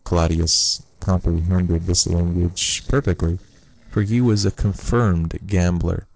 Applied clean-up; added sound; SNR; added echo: neural separator model SepFormer DNS4.